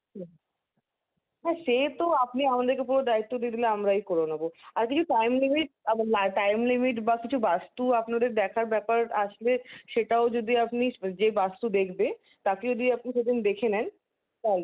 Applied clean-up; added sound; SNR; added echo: none; none; none; none.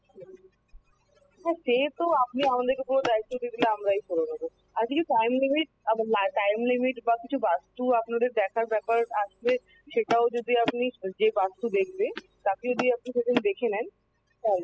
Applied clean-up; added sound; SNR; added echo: classical method spectral subtraction.